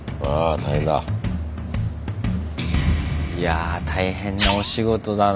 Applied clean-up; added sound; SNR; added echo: none; none; none; none.